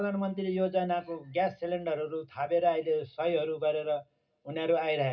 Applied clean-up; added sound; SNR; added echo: none; none; none; reverberation time 0.4 s.